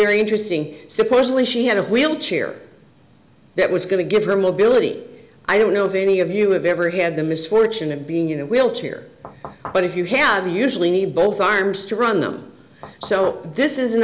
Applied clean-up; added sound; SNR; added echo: none; Knock / Wood; 16 dB; none.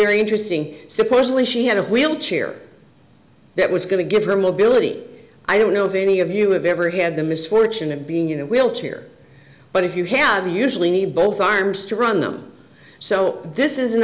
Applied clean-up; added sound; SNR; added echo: none; none; none; none.